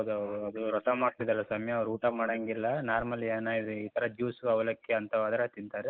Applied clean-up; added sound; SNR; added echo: neural mask model Resemble Enhance denoiser.